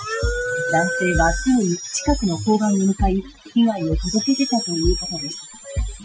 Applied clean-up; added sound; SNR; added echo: classical method Wiener filter.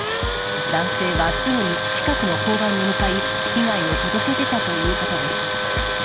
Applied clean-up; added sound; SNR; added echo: none; Tools; -2 dB; none.